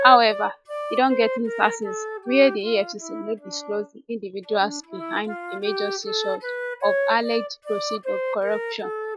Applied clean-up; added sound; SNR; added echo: classical method log-MMSE.